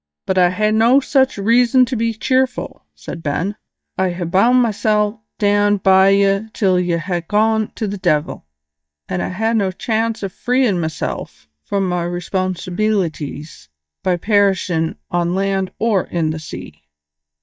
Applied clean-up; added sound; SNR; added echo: neural mask model DeepFilterNet 3.